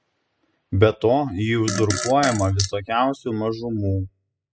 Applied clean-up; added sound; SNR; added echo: classical method spectral subtraction.